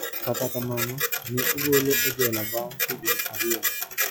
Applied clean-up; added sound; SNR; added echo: classical method log-MMSE.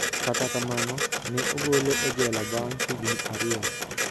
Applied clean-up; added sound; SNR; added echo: none; Printer; -3 dB; none.